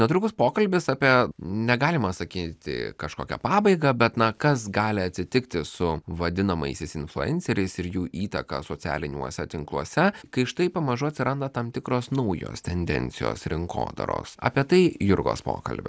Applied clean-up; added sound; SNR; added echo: none; none; none; none.